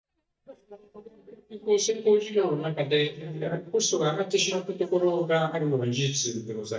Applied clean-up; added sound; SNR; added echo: neural mask model DeepFilterNet 3.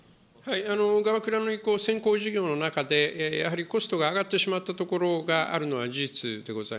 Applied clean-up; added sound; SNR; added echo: none; none; none; none.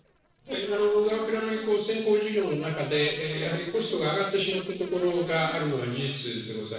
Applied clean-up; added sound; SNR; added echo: neural separator model SepFormer DNS4.